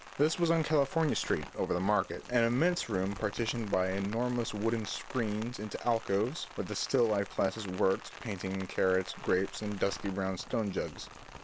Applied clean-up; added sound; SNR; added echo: none; Rain; 15 dB; none.